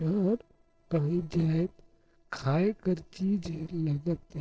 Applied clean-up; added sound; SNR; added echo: neural separator model SepFormer DNS4.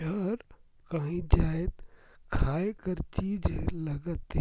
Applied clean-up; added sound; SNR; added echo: none; none; none; none.